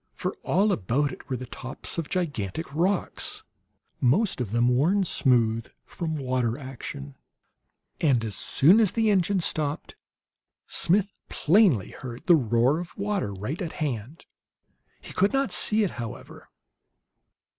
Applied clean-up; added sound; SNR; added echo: none; none; none; none.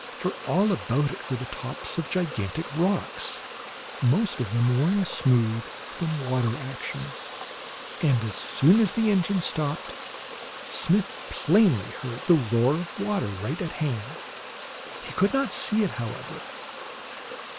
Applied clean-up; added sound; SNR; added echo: none; Water; 12 dB; none.